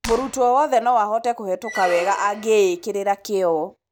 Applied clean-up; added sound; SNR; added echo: none; Clapping + Squeak; 14 dB; none.